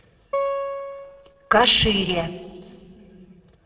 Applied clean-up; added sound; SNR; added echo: neural separator model SepFormer DNS4.